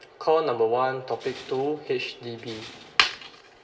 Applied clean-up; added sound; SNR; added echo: none; Tools; 20 dB; reverberation time 1.7 s.